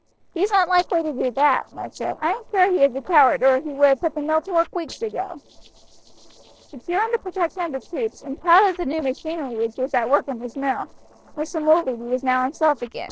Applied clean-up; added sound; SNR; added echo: neural separator model SepFormer DNS4.